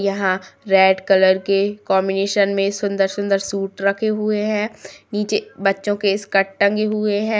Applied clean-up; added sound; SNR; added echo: none; none; none; none.